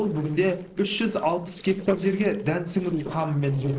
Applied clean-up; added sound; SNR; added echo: neural separator model SepFormer DNS4.